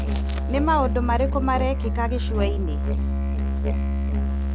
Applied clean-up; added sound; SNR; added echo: none; Musical instrument; -4 dB; none.